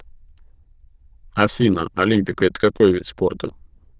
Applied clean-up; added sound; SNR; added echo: neural diffusion model UNIVERSE++.